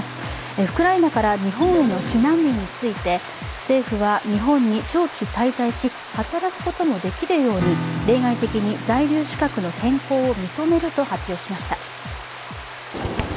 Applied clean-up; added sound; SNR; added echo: none; Stream + Acoustic guitar / Strum; 11 dB; none.